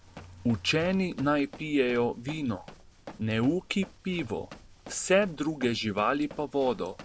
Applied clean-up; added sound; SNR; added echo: none; Run; 20 dB; none.